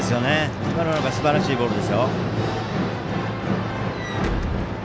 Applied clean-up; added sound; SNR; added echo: none; Walk, footsteps / Slam; 13 dB; none.